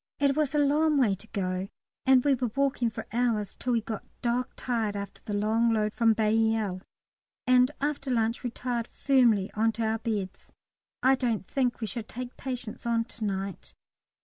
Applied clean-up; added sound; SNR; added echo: none; none; none; none.